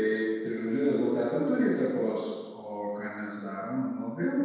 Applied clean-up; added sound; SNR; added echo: none; none; none; reverberation time 1.2 s.